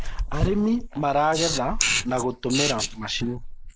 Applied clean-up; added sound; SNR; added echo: neural mask model Resemble Enhance denoiser.